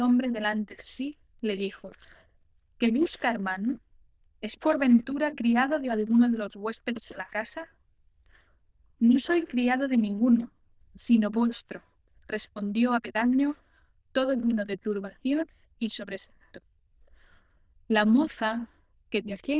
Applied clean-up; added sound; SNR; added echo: neural diffusion model UNIVERSE++.